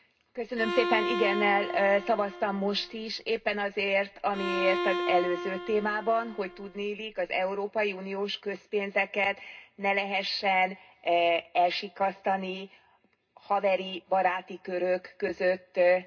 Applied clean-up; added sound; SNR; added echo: none; Bowed string instrument; 6 dB; reverberation time 0.2 s.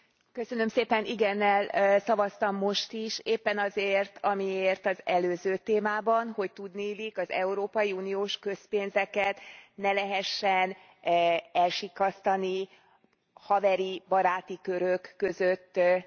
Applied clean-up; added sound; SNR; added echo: none; none; none; none.